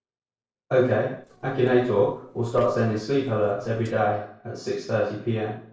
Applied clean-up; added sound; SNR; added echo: neural separator model SepFormer DNS4.